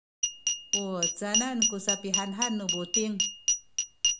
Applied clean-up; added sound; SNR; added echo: none; Glass; -4 dB; none.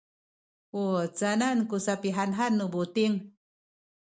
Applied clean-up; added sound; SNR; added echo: none; none; none; none.